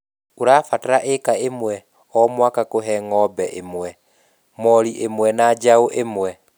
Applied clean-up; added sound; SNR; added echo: none; none; none; none.